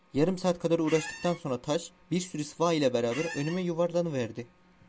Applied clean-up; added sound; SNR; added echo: none; Squeak; 11 dB; none.